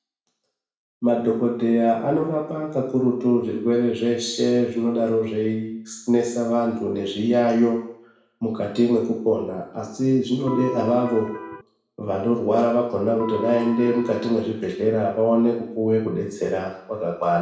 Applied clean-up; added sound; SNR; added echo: none; Electric guitar; 11 dB; reverberation time 0.6 s.